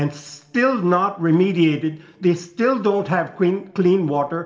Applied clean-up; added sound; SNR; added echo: none; none; none; reverberation time 1.4 s.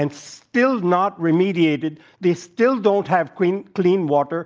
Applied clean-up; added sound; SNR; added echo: none; none; none; none.